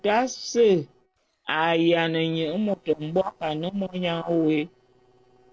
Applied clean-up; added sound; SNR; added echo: neural separator model SepFormer DNS4.